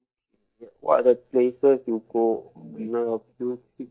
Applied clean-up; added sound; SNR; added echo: neural mask model DeepFilterNet 3.